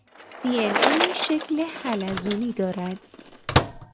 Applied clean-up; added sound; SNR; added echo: none; Microwave oven + Bicycle; -1 dB; none.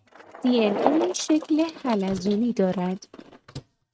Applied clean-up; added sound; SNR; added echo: neural mask model RNNoise.